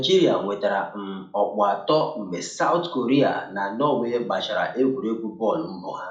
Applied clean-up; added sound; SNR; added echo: none; none; none; reverberation time 0.4 s.